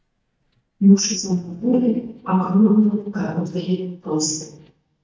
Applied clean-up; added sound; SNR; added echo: neural mask model DeepFilterNet 3.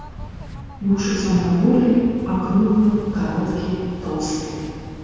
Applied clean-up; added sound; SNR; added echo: none; Waves, surf; 13 dB; reverberation time 2.1 s.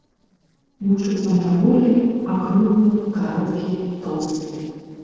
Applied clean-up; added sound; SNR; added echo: neural separator model SepFormer DNS4.